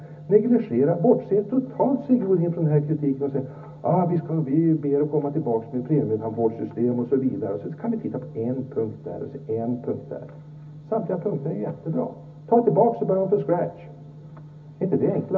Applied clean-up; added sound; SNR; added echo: none; none; none; reverberation time 0.4 s.